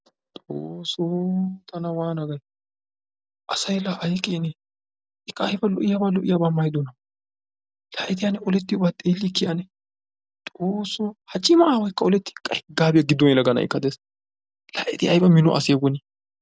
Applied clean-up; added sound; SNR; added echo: none; none; none; none.